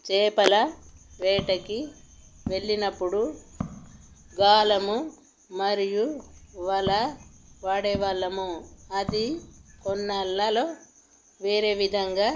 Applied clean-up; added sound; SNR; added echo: none; Walk, footsteps; 15 dB; none.